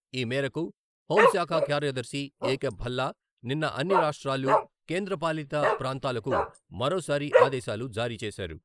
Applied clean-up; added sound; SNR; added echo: neural mask model Resemble Enhance denoiser.